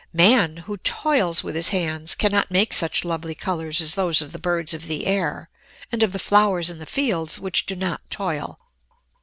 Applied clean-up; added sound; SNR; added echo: none; none; none; none.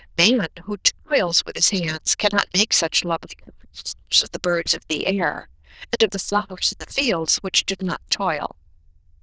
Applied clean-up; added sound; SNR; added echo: neural diffusion model UNIVERSE++.